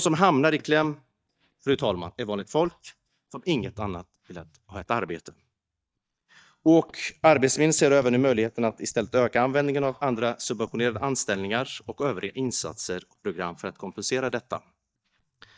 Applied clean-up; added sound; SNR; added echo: neural mask model DeepFilterNet 3.